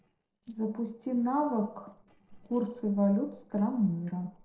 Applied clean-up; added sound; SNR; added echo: neural separator model SepFormer DNS4.